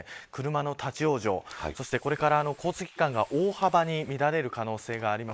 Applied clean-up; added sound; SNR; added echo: neural mask model Resemble Enhance denoiser.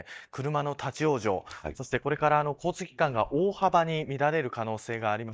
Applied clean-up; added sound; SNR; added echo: neural mask model DeepFilterNet 3.